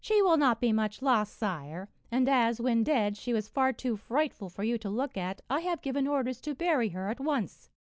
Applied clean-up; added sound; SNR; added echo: none; none; none; none.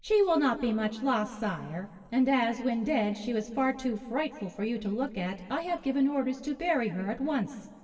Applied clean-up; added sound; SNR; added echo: none; none; none; reverberation time 2.6 s.